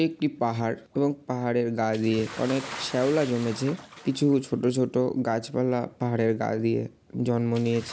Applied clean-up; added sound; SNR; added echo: none; Bathtub (filling or washing) / Splash, splatter; 19 dB; none.